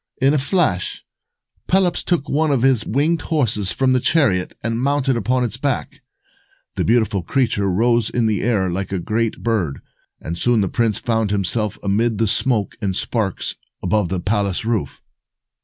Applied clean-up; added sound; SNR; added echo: none; none; none; none.